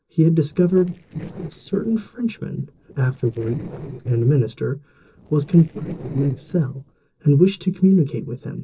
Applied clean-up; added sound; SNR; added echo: neural separator model SepFormer DNS4.